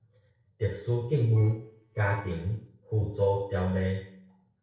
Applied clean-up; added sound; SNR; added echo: neural separator model SepFormer DNS4.